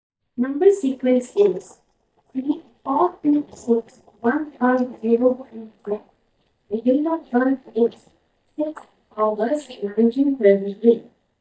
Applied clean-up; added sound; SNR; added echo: neural mask model DeepFilterNet 3.